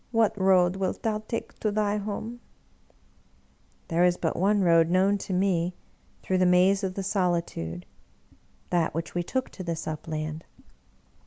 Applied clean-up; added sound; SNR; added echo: none; none; none; none.